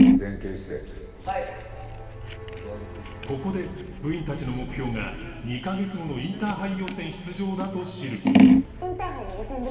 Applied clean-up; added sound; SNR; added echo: none; Scissors; -5 dB; reverberation time 2.4 s.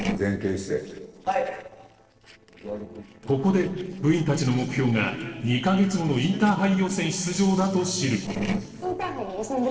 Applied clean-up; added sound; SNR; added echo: neural separator model SepFormer DNS4.